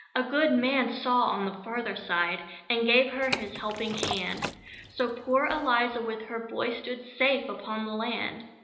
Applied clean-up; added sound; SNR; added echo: none; Liquid; 9 dB; reverberation time 1.0 s.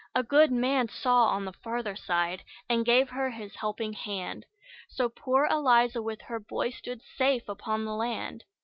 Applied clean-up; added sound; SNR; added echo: none; none; none; none.